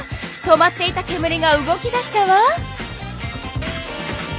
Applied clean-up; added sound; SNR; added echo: none; none; none; none.